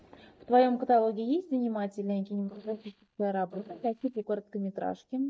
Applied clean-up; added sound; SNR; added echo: neural mask model DeepFilterNet 3.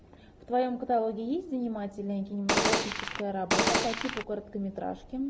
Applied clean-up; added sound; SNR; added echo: none; Gunshot, gunfire; -5 dB; none.